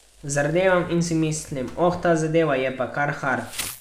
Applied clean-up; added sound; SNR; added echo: none; Insect; 19 dB; none.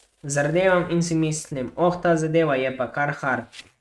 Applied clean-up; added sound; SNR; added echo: neural mask model RNNoise.